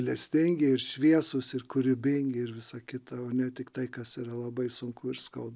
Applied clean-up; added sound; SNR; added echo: none; none; none; none.